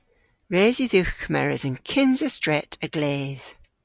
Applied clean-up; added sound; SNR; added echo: none; none; none; none.